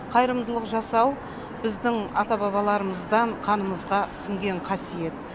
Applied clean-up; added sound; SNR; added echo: none; none; none; none.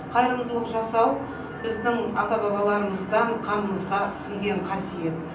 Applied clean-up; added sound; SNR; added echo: none; Telephone; 19 dB; reverberation time 0.6 s.